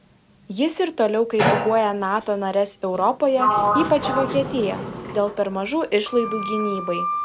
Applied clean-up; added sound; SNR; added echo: none; Sliding door; 4 dB; none.